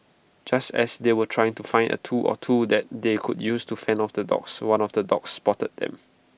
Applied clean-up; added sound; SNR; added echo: none; none; none; none.